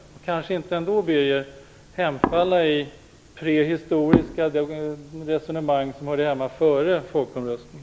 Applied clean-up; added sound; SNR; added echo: none; none; none; none.